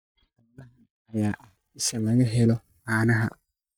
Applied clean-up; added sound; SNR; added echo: neural mask model DeepFilterNet 3.